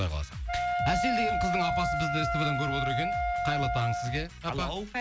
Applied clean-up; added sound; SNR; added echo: none; Wind instrument, woodwind instrument; -1 dB; none.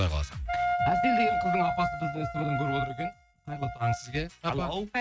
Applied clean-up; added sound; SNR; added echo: neural mask model RNNoise.